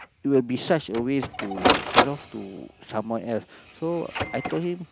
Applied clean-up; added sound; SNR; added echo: none; Printer; 1 dB; none.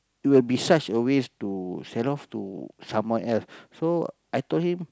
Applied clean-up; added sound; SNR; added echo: none; none; none; none.